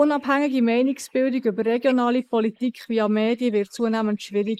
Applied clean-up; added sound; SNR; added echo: neural mask model Resemble Enhance denoiser.